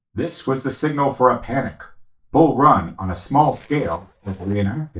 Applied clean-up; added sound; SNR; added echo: neural mask model DeepFilterNet 3.